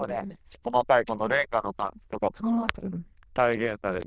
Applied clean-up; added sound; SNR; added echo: neural diffusion model UNIVERSE++.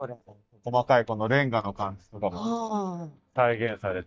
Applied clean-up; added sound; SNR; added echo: neural mask model DeepFilterNet 3.